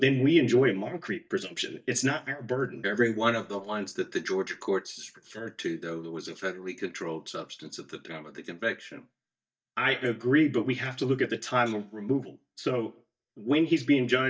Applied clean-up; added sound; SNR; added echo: neural mask model DeepFilterNet 3.